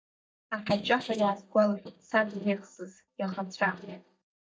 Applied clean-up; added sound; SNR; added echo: neural mask model DeepFilterNet 3.